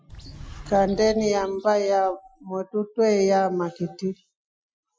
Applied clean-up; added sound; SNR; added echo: classical method Wiener filter.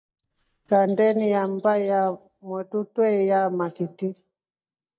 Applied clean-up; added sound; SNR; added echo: neural mask model DeepFilterNet 3.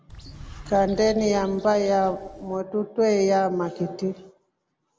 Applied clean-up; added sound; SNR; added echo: none; Bird; 19 dB; none.